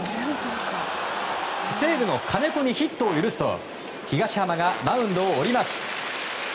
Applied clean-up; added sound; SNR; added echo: none; Brass instrument; 15 dB; none.